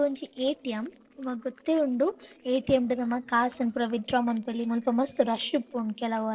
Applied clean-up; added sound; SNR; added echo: neural separator model SepFormer DNS4.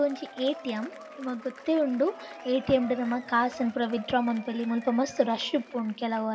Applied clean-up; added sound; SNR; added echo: none; Applause / Crowd / Cheering; 17 dB; reverberation time 1.7 s.